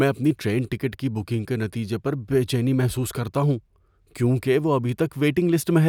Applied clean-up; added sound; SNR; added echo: none; none; none; none.